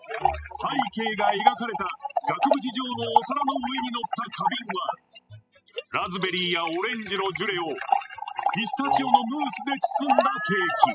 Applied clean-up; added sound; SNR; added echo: classical method spectral subtraction.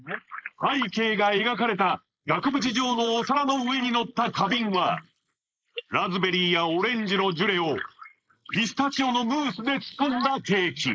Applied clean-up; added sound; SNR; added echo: neural mask model Resemble Enhance denoiser.